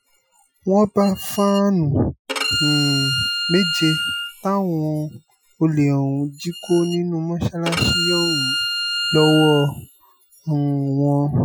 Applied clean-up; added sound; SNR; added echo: classical method Wiener filter.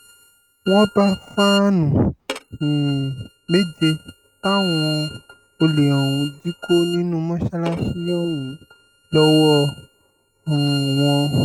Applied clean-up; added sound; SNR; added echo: neural mask model RNNoise.